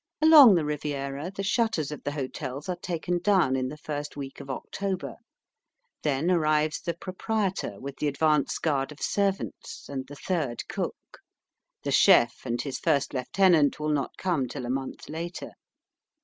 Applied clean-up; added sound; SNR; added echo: none; none; none; none.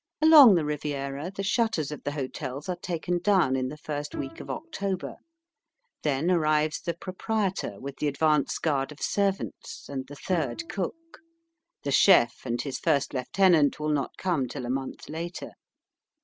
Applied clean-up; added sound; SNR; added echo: none; Bowed string instrument; 18 dB; none.